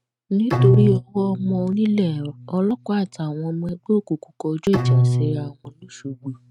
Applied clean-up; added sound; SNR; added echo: neural mask model RNNoise.